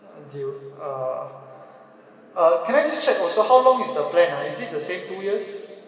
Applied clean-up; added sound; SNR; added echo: none; none; none; reverberation time 2.4 s.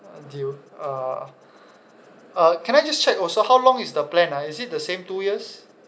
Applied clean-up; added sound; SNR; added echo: none; none; none; none.